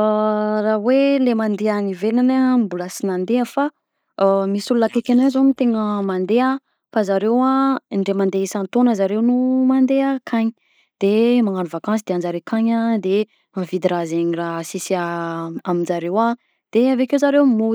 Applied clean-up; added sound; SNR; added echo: neural mask model Resemble Enhance denoiser.